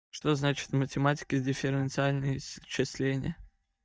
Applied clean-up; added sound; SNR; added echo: neural mask model DeepFilterNet 3.